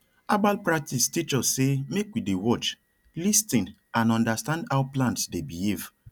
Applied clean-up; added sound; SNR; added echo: none; none; none; none.